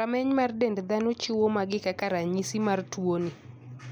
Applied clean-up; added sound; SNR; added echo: none; none; none; none.